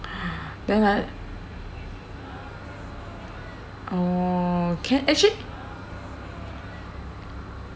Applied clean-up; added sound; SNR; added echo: none; Crowd; 19 dB; none.